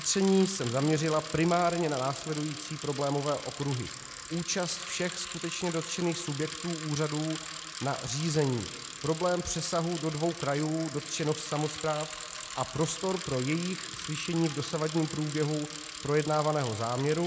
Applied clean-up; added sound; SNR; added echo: none; Bicycle; 10 dB; none.